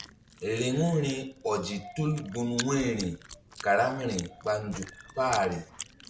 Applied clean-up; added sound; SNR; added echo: none; Chewing, mastication; 14 dB; none.